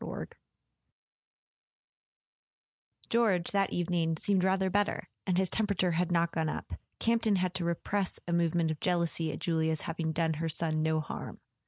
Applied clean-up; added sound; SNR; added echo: none; none; none; none.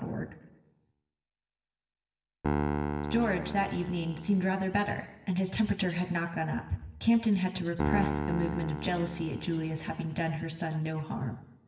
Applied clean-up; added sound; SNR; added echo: none; Piano; 6 dB; reverberation time 1.0 s.